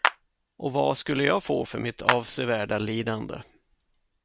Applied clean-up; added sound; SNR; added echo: none; Clapping; 4 dB; none.